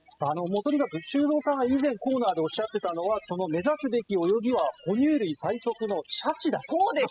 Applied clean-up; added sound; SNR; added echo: classical method spectral subtraction.